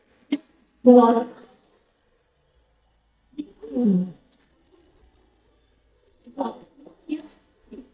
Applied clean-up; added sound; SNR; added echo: neural mask model DeepFilterNet 3.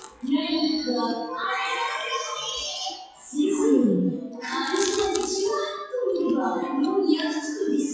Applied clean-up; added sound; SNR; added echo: classical method WPE with log-MMSE.